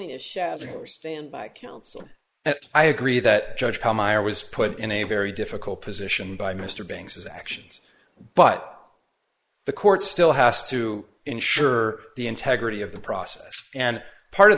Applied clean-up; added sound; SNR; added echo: neural mask model Resemble Enhance denoiser.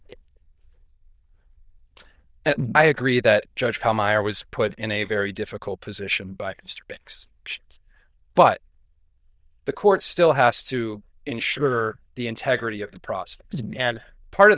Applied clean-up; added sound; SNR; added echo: neural diffusion model UNIVERSE++.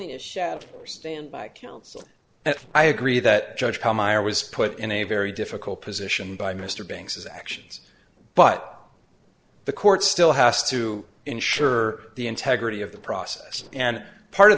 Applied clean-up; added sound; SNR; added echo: neural separator model SepFormer DNS4.